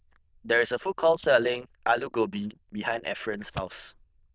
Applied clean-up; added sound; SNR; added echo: neural diffusion model UNIVERSE++.